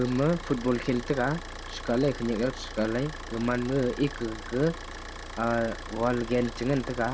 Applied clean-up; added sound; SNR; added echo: none; Idling / Car; 10 dB; none.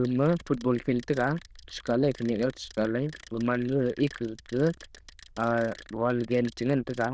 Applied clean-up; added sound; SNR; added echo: neural diffusion model UNIVERSE++.